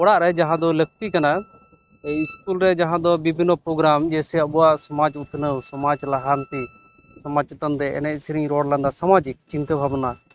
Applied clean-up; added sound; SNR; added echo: neural mask model RNNoise.